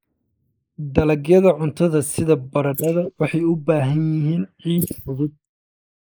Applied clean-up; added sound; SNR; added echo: neural mask model Resemble Enhance denoiser.